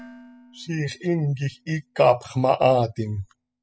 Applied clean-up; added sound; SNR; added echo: classical method spectral subtraction.